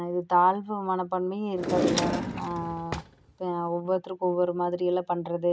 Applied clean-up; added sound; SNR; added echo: none; Drawer open or close; 3 dB; none.